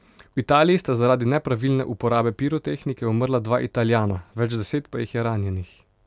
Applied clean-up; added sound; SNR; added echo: none; none; none; none.